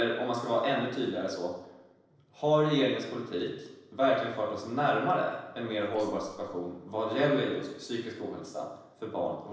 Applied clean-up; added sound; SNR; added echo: neural separator model SepFormer DNS4.